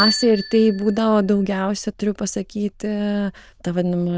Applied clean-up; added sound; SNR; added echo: neural diffusion model UNIVERSE++.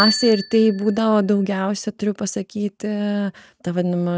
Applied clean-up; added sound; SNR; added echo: neural mask model RNNoise.